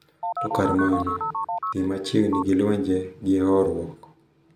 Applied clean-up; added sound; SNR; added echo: none; Telephone; 5 dB; none.